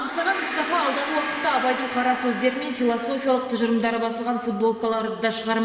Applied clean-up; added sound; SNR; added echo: none; Gong; 10 dB; reverberation time 2.1 s.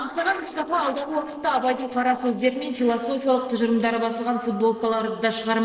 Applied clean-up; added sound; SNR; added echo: neural separator model SepFormer DNS4.